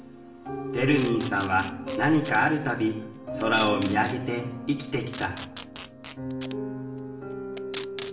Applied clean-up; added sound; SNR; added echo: none; Packing tape, duct tape; 18 dB; reverberation time 0.9 s.